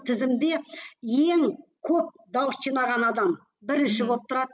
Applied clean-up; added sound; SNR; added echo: none; none; none; none.